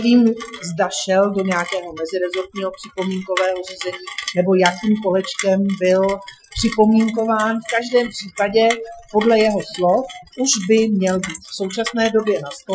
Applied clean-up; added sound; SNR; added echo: classical method Wiener filter.